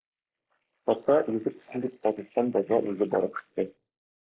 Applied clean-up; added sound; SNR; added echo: neural mask model Resemble Enhance denoiser.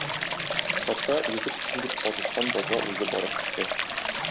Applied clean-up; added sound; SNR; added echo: none; Stream; -2 dB; none.